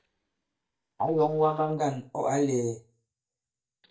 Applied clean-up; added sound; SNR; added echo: neural mask model DeepFilterNet 3.